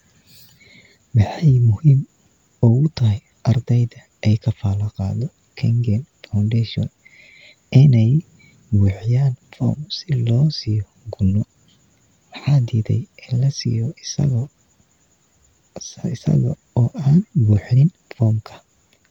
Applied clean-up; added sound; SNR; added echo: none; none; none; none.